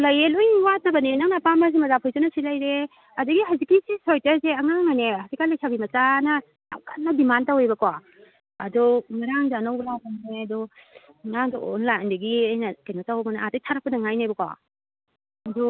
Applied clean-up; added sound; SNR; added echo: none; none; none; none.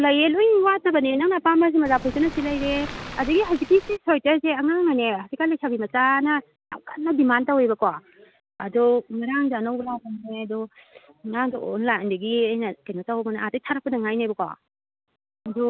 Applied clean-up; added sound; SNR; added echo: none; Waves, surf; 12 dB; none.